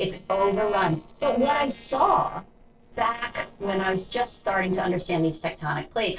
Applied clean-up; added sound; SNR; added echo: neural separator model SepFormer DNS4.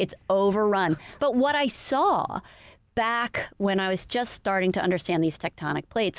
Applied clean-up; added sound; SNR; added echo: none; none; none; none.